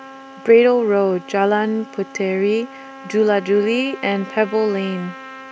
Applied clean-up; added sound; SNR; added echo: none; Trumpet; 18 dB; none.